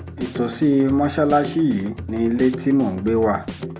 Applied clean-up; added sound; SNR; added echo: none; Drum kit; 13 dB; none.